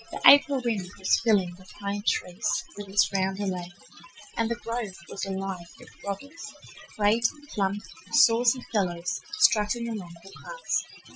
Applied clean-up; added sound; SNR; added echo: classical method Wiener filter.